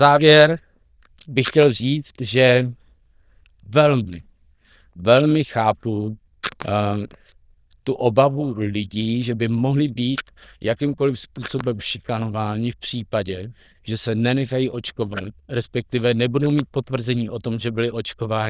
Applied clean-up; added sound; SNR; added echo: neural diffusion model UNIVERSE++.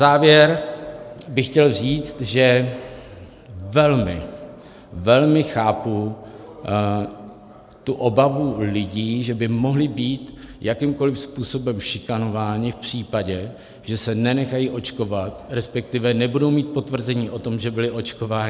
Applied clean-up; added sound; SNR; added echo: none; none; none; none.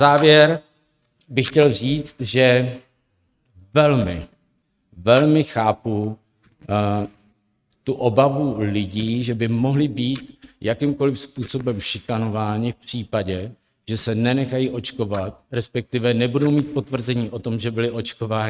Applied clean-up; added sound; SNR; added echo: neural mask model RNNoise.